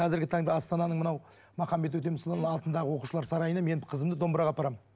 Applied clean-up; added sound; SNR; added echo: none; none; none; none.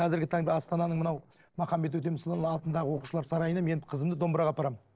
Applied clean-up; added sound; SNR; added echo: neural separator model SepFormer DNS4.